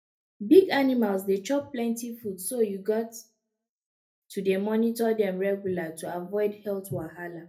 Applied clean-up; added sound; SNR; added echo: none; none; none; reverberation time 0.3 s.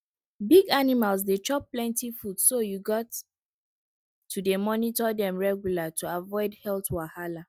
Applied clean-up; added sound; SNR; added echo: none; none; none; none.